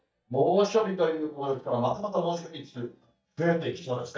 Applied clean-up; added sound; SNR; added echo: neural mask model DeepFilterNet 3.